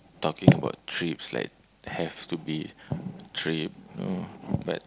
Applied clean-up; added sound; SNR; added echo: none; none; none; none.